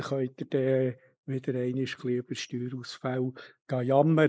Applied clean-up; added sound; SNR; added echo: neural mask model Resemble Enhance denoiser.